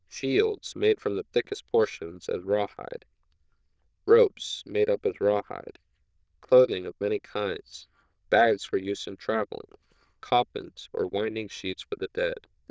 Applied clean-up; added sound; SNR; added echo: neural diffusion model UNIVERSE++.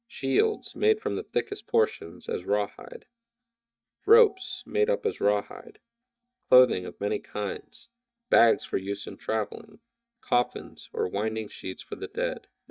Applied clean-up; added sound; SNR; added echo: neural mask model DeepFilterNet 3.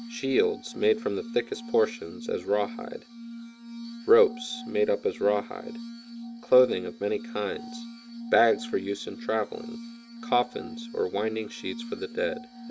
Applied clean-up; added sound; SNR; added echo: none; Glass; 13 dB; none.